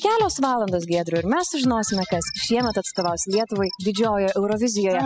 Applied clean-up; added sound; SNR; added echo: classical method spectral subtraction.